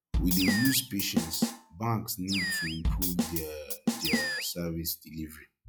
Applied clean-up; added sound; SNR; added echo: classical method log-MMSE.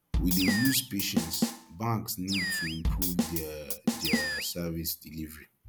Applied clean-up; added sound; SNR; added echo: none; Drum / Drum kit + Animal; -1 dB; none.